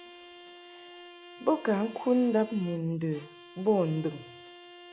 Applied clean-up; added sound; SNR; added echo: none; Bowed string instrument; 19 dB; none.